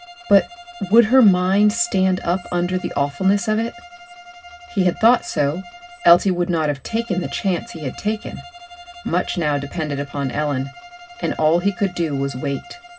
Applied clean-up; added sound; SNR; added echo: none; Bowed string instrument; 19 dB; reverberation time 0.4 s.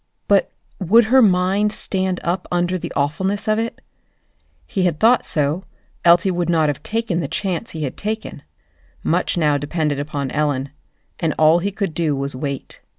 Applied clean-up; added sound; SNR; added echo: none; none; none; none.